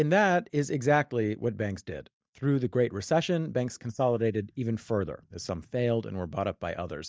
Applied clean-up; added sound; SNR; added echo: neural mask model DeepFilterNet 3.